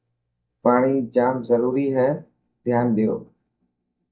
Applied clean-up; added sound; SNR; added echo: neural mask model DeepFilterNet 3.